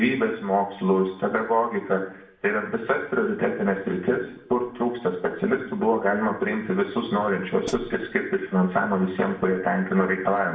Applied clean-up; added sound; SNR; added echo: none; Hi-hat; 14 dB; reverberation time 0.7 s.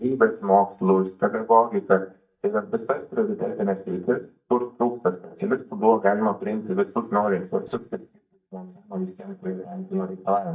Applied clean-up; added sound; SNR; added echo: neural mask model DeepFilterNet 3.